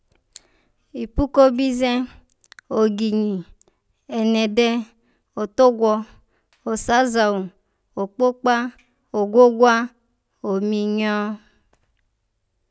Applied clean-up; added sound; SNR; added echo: none; none; none; none.